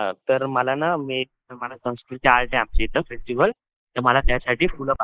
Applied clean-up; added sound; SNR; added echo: neural mask model Resemble Enhance denoiser.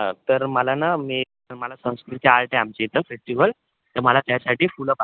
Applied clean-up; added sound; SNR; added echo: none; none; none; none.